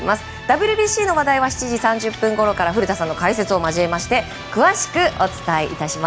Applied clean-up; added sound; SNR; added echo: none; none; none; none.